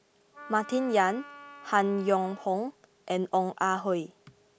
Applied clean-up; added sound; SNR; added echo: none; Wind instrument, woodwind instrument; 18 dB; none.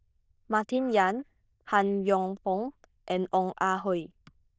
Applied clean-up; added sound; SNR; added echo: neural diffusion model UNIVERSE++.